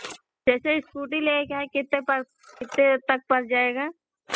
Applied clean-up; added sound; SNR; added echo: classical method spectral subtraction.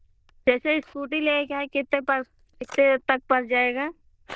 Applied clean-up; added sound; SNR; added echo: neural diffusion model UNIVERSE++.